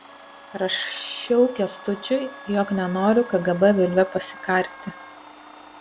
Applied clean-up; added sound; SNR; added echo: none; Domestic sounds, home sounds + Wind instrument, woodwind instrument; 18 dB; none.